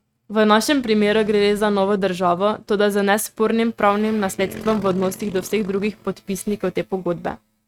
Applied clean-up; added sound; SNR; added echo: neural mask model RNNoise.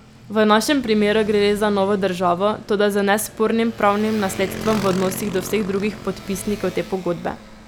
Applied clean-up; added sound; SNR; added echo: none; Motorcycle; 14 dB; none.